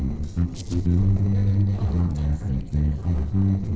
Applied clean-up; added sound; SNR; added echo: neural separator model SepFormer DNS4.